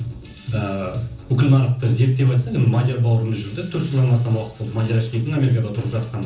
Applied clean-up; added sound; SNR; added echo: none; none; none; reverberation time 0.7 s.